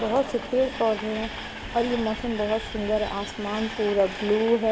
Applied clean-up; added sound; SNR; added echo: none; Train; 10 dB; none.